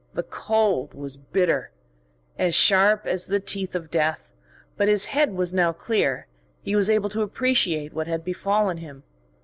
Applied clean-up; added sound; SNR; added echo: none; none; none; none.